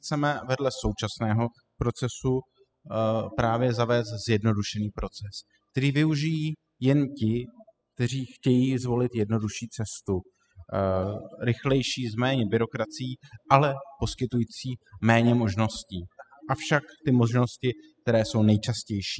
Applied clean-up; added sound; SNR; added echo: classical method spectral subtraction.